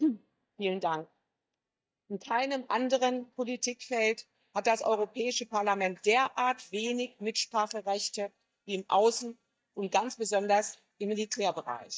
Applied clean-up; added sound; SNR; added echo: neural mask model DeepFilterNet 3.